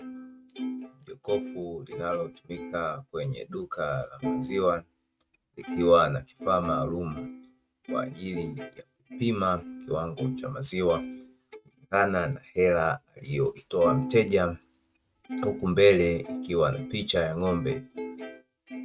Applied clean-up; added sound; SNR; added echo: neural mask model RNNoise.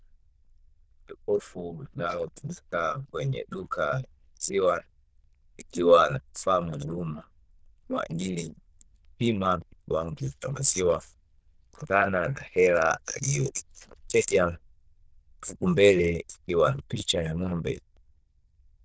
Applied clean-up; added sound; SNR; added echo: neural diffusion model UNIVERSE++.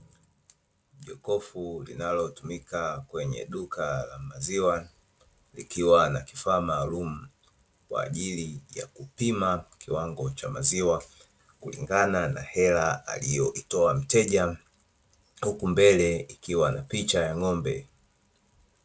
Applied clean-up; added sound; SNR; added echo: none; none; none; none.